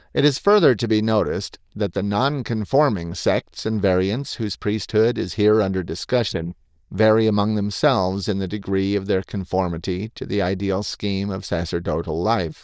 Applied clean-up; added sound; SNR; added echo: neural diffusion model UNIVERSE++.